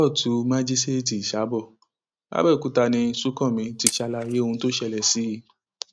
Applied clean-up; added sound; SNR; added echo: neural mask model RNNoise.